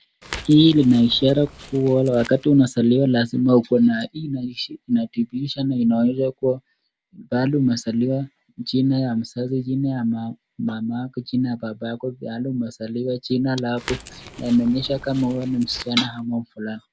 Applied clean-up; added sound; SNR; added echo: none; Crackle; 18 dB; none.